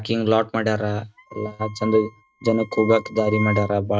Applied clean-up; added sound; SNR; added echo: neural mask model RNNoise.